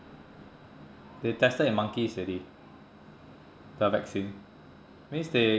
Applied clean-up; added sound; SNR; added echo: none; none; none; none.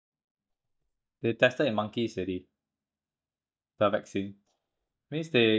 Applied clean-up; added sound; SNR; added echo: neural mask model DeepFilterNet 3.